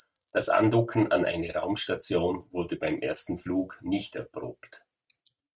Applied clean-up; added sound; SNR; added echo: neural mask model RNNoise.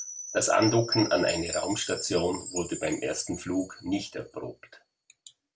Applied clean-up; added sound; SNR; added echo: none; Chime; 10 dB; none.